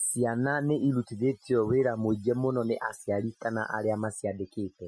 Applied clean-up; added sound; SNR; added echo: classical method Wiener filter.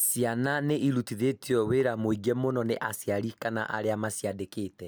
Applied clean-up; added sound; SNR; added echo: none; none; none; none.